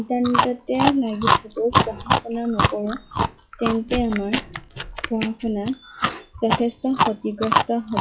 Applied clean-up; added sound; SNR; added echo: classical method WPE with log-MMSE.